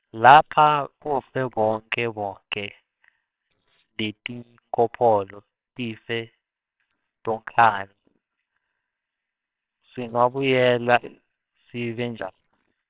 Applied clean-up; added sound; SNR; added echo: neural separator model SepFormer WHAMR!.